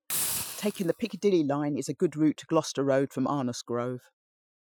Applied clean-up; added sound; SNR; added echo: classical method Wiener filter.